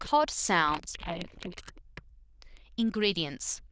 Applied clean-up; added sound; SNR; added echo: neural diffusion model UNIVERSE++.